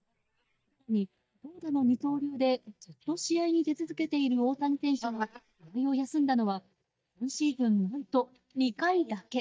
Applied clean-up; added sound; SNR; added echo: neural mask model DeepFilterNet 3.